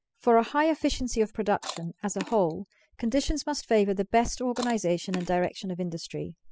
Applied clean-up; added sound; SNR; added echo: classical method spectral subtraction.